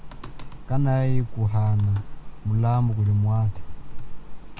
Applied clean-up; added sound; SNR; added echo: none; Computer keyboard; 4 dB; none.